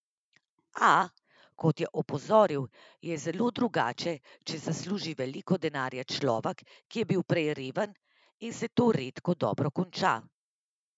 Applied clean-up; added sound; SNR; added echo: none; none; none; none.